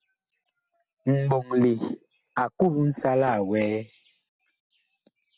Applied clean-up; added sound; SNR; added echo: none; Thump, thud; 19 dB; none.